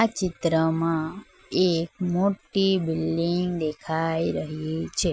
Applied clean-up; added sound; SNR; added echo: none; none; none; none.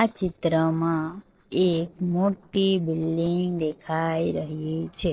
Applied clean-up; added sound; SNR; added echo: neural separator model SepFormer DNS4.